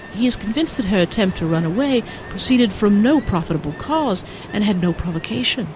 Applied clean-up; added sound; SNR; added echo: none; Ocean; 15 dB; none.